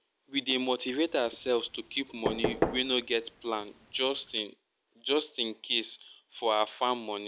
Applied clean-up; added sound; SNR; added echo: none; Knock / Wood; 5 dB; none.